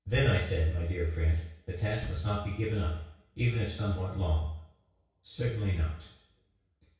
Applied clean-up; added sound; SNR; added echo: none; Bass drum; 15 dB; reverberation time 0.6 s.